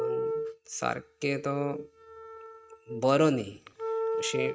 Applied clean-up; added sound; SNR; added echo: neural mask model RNNoise.